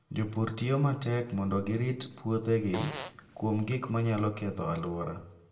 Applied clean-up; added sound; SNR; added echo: none; Fart; 11 dB; reverberation time 0.5 s.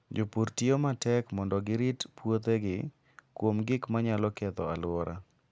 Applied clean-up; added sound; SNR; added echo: none; none; none; none.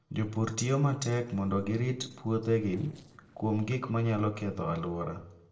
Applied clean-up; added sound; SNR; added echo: neural separator model SepFormer DNS4.